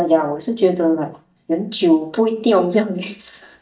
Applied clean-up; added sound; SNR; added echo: neural mask model DeepFilterNet 3.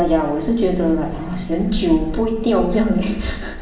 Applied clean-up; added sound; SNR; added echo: none; Gull, seagull; 9 dB; reverberation time 0.9 s.